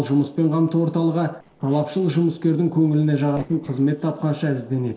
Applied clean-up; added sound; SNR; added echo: neural separator model SepFormer DNS4.